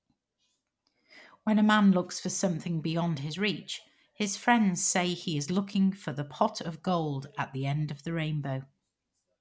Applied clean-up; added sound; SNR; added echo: none; none; none; none.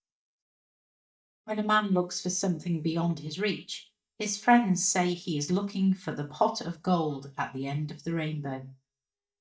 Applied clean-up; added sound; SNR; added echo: neural mask model DeepFilterNet 3.